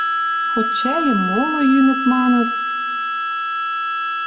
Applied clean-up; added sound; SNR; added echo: none; Harmonica; 1 dB; reverberation time 1.0 s.